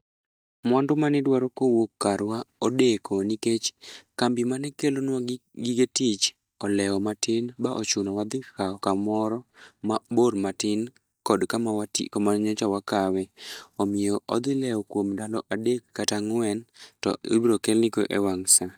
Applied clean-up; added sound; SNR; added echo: neural mask model DeepFilterNet 3.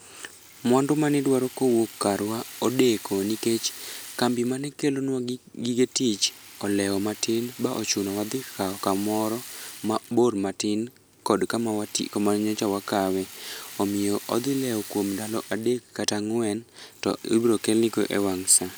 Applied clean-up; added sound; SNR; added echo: none; Rattle (instrument); 18 dB; none.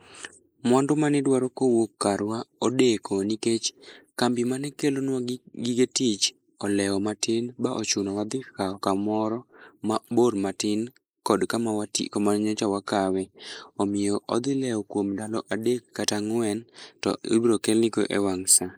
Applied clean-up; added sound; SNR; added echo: neural mask model Resemble Enhance denoiser.